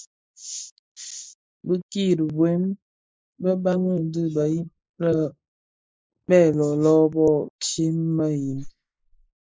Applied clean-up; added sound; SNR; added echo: neural mask model Resemble Enhance denoiser.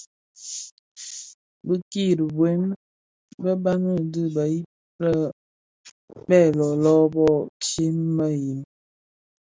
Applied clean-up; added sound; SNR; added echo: none; none; none; none.